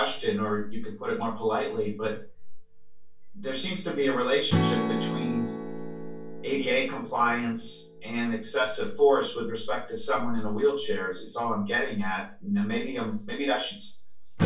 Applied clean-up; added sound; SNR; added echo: none; Strum; 8 dB; reverberation time 0.3 s.